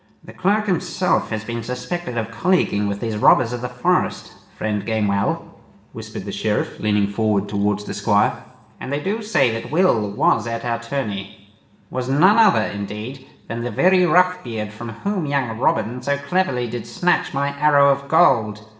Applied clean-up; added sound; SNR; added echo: none; none; none; reverberation time 1.1 s.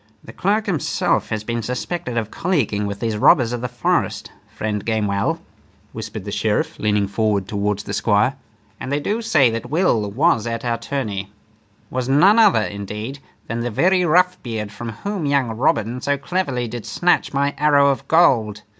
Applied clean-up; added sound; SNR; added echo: none; none; none; none.